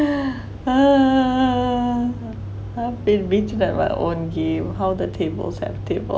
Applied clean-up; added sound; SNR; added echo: none; none; none; none.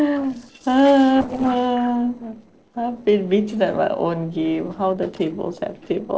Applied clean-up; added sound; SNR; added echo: neural separator model SepFormer DNS4.